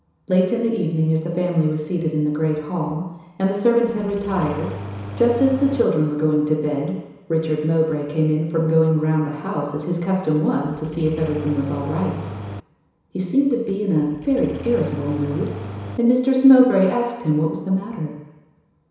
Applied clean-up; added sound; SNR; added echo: none; Engine starting; 12 dB; reverberation time 1.0 s.